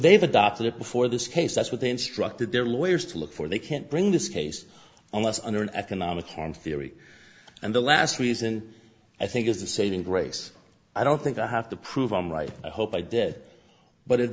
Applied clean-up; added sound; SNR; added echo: none; none; none; none.